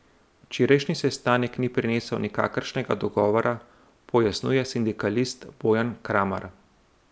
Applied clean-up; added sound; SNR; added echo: none; none; none; none.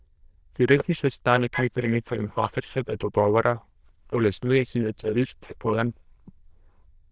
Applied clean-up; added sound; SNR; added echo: neural diffusion model UNIVERSE++.